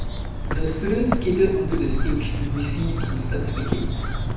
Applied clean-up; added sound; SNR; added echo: none; Bird; -2 dB; reverberation time 0.9 s.